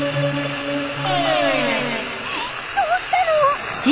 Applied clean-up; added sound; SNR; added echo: none; Frying (food); 4 dB; none.